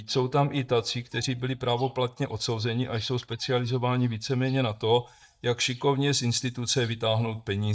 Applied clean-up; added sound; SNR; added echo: neural mask model DeepFilterNet 3.